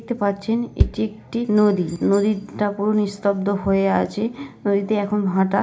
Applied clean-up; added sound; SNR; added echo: none; Bass drum; 6 dB; reverberation time 0.4 s.